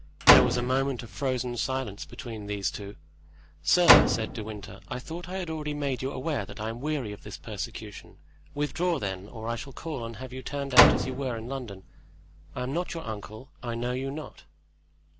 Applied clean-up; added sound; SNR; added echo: none; Slam; -4 dB; none.